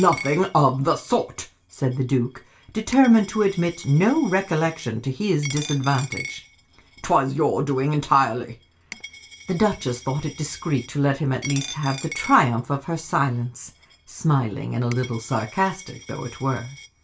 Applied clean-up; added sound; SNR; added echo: none; Coin (dropping); 17 dB; reverberation time 0.2 s.